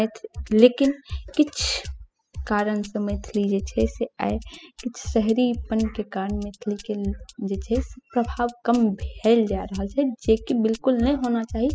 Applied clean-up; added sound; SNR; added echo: classical method spectral subtraction.